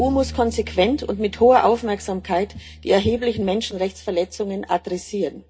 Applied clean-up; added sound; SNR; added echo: none; Bowed string instrument; 17 dB; reverberation time 0.3 s.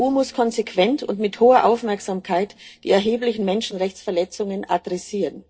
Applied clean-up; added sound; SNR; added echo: neural separator model SepFormer DNS4.